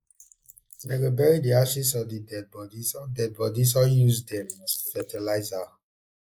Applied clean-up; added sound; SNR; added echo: neural mask model Resemble Enhance denoiser.